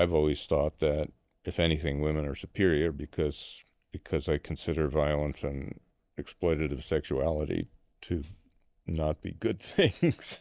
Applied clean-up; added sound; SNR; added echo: none; none; none; none.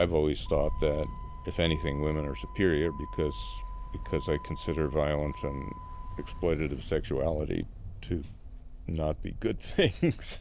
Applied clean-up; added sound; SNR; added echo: none; Ocean + Motor vehicle (road); 8 dB; none.